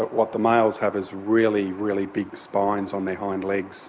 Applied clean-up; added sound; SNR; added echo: none; none; none; none.